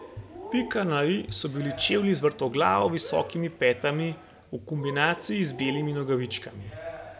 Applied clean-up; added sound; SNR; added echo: none; Cheering; 15 dB; none.